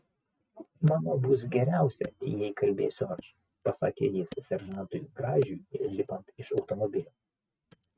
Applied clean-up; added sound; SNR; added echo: neural mask model RNNoise.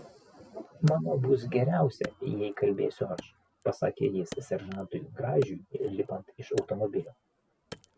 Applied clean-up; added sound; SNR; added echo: none; Wood; 19 dB; none.